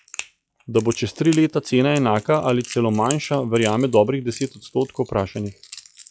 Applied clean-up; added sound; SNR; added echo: classical method log-MMSE.